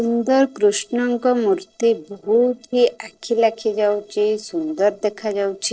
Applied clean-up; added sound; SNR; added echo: neural separator model SepFormer DNS4.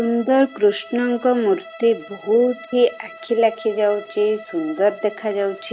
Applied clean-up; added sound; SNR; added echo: none; Bowed string instrument; 19 dB; none.